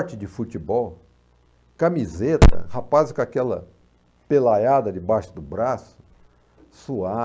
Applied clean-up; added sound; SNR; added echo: none; none; none; none.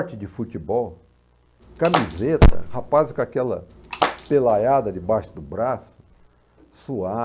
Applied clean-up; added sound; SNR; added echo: none; Splash, splatter; 8 dB; none.